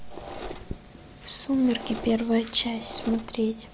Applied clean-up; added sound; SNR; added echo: none; Mechanisms; 14 dB; none.